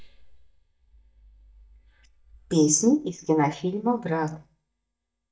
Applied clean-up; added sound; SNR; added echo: neural mask model DeepFilterNet 3.